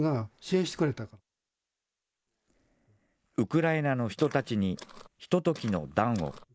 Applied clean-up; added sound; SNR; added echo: neural mask model Resemble Enhance denoiser.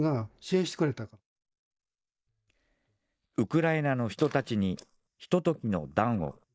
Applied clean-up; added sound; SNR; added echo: neural mask model DeepFilterNet 3.